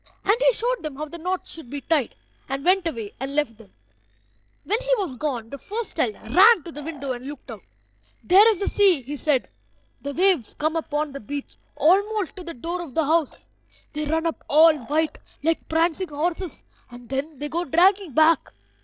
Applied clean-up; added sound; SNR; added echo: neural separator model SepFormer DNS4.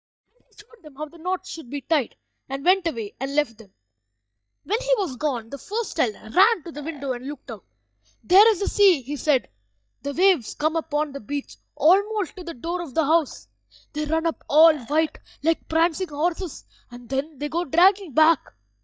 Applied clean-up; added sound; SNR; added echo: neural mask model DeepFilterNet 3.